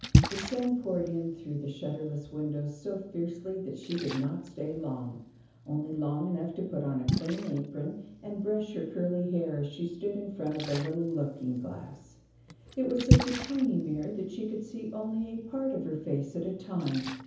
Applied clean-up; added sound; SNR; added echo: none; Splash, splatter; 2 dB; reverberation time 0.7 s.